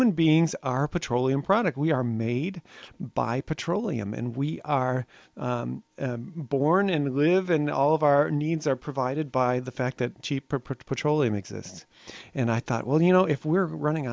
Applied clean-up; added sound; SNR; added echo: none; none; none; none.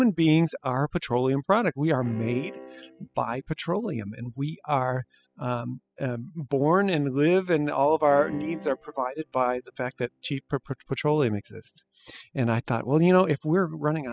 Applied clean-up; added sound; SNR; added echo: classical method spectral subtraction.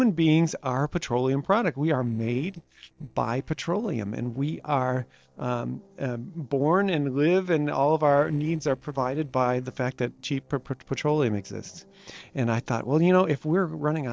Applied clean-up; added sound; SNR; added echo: neural separator model SepFormer DNS4.